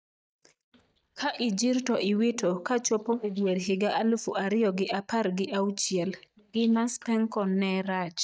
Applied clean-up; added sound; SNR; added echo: neural mask model DeepFilterNet 3.